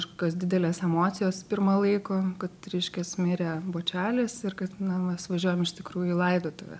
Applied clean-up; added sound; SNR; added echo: none; none; none; none.